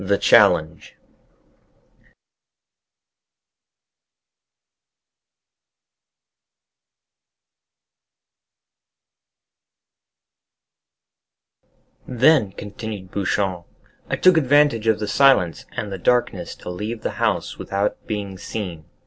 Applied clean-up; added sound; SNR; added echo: none; none; none; none.